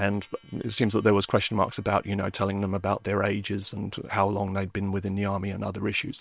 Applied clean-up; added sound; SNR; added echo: neural separator model SepFormer WHAM!.